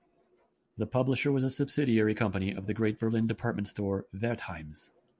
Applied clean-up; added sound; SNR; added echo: none; none; none; none.